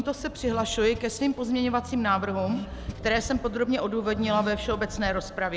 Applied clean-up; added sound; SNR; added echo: none; Accelerating, revving, vroom / Car; 11 dB; none.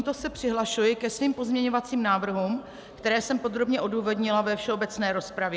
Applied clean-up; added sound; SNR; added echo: none; none; none; none.